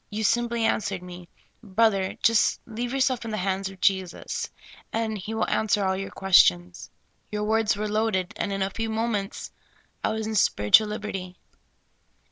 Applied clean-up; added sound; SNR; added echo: none; none; none; none.